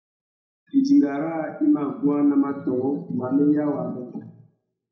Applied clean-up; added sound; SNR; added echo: none; none; none; reverberation time 0.6 s.